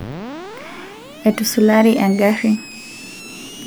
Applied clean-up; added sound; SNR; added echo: none; Screech; 17 dB; none.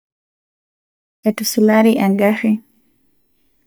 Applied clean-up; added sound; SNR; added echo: neural mask model DeepFilterNet 3.